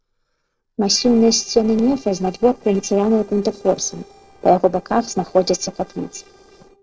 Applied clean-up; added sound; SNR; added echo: neural separator model SepFormer DNS4.